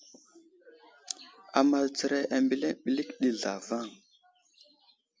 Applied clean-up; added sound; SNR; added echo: none; none; none; none.